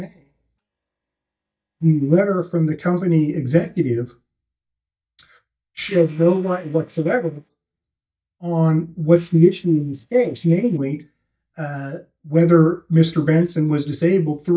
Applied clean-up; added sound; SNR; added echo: neural mask model DeepFilterNet 3.